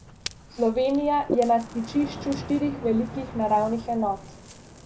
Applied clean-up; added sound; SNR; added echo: none; Ocean; 11 dB; none.